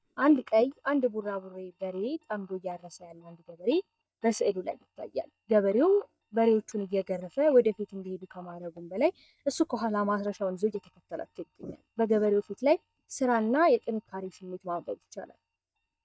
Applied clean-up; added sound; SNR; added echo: neural mask model DeepFilterNet 3.